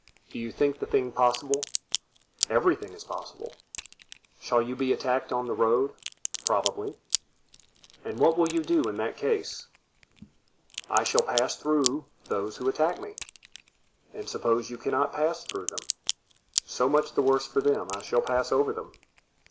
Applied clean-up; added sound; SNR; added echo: none; Crack; 11 dB; none.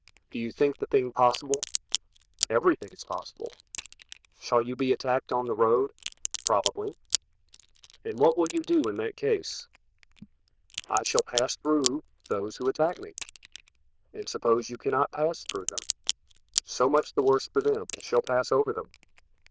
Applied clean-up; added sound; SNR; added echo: neural diffusion model UNIVERSE++.